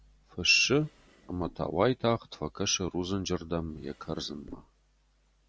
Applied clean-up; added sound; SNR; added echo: none; Drawer open or close; 19 dB; none.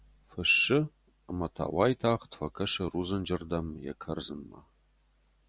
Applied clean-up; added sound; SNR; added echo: none; none; none; none.